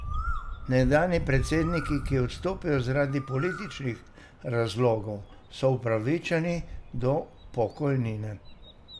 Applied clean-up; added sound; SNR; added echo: none; Bird; 9 dB; none.